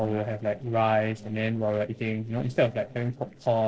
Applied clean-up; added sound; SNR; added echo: neural separator model SepFormer DNS4.